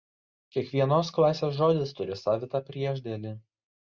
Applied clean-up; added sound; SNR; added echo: none; none; none; none.